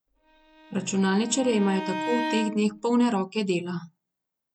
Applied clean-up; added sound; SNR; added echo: none; Bowed string instrument; 8 dB; none.